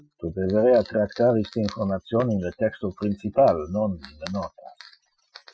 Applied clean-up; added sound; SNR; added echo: classical method Wiener filter.